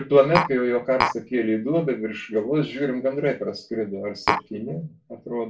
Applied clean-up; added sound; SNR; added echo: none; Tap; 0 dB; reverberation time 0.2 s.